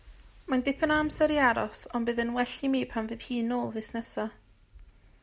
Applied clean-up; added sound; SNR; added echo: none; Animal; 18 dB; none.